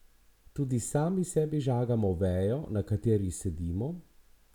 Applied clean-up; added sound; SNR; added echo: none; none; none; none.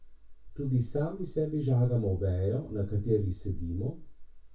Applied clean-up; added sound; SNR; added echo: none; none; none; reverberation time 0.2 s.